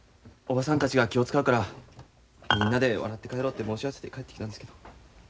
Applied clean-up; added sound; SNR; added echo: none; none; none; none.